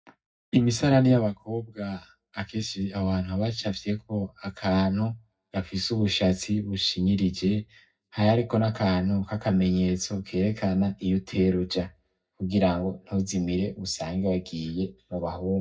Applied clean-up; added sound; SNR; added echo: none; none; none; reverberation time 0.4 s.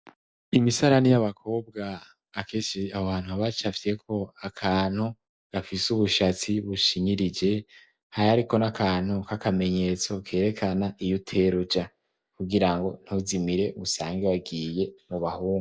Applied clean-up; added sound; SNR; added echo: none; none; none; none.